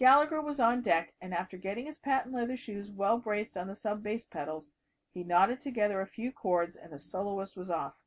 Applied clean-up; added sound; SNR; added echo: none; none; none; none.